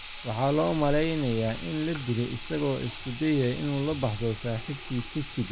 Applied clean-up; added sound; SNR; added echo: none; Sink (filling or washing) / Water tap, faucet; -1 dB; none.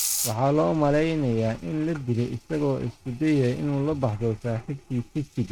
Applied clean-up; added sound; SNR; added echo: neural mask model RNNoise.